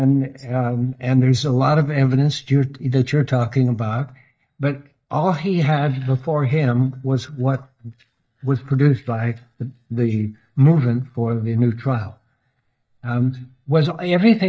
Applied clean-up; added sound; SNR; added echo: neural mask model DeepFilterNet 3.